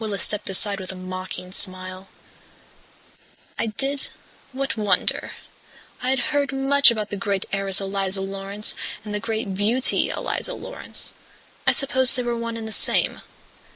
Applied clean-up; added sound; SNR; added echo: neural mask model Resemble Enhance denoiser.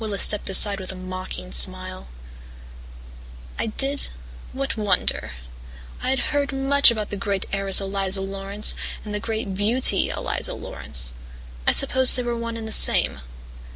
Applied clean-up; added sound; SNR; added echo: none; none; none; none.